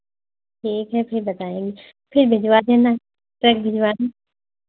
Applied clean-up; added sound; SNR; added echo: none; none; none; none.